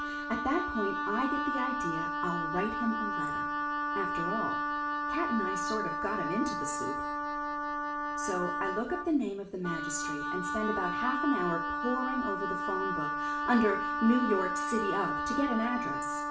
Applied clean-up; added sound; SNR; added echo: none; Wind instrument, woodwind instrument; 0 dB; reverberation time 0.5 s.